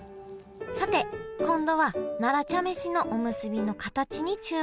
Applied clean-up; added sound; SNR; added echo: none; none; none; none.